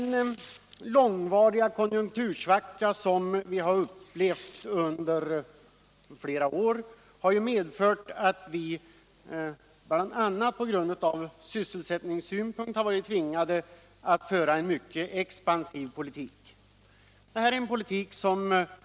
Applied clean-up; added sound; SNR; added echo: none; none; none; none.